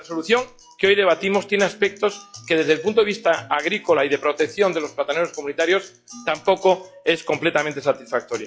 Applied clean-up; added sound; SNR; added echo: classical method log-MMSE.